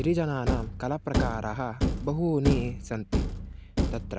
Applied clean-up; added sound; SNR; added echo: none; Thump, thud; 0 dB; none.